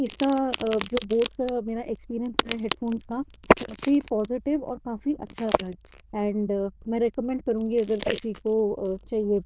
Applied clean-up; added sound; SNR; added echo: neural diffusion model UNIVERSE++.